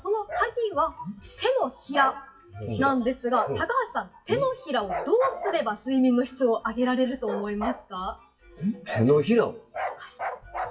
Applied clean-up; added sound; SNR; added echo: classical method WPE with log-MMSE.